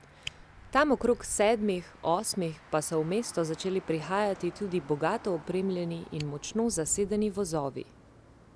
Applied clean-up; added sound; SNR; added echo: none; Motor vehicle (road) + Fire; 19 dB; none.